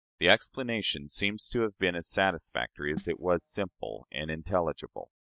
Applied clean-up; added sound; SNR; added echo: neural mask model DeepFilterNet 3.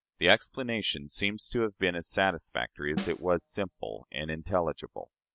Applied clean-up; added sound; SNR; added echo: none; Snare drum; 12 dB; none.